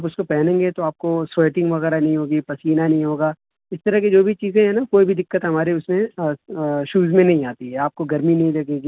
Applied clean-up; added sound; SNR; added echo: none; none; none; none.